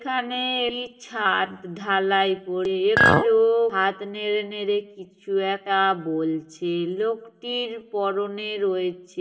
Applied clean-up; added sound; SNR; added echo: none; Chink, clink; -3 dB; reverberation time 0.8 s.